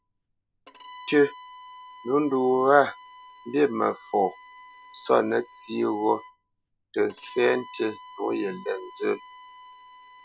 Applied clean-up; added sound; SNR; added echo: none; Bowed string instrument; 20 dB; none.